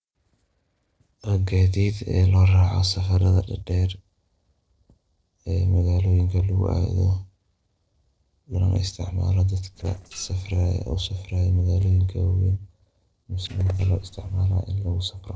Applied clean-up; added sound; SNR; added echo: neural separator model SepFormer DNS4.